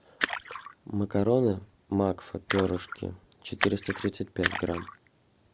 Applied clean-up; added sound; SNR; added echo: none; Splash, splatter; 7 dB; none.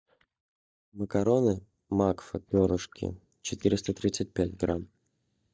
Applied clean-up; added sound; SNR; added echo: neural mask model DeepFilterNet 3.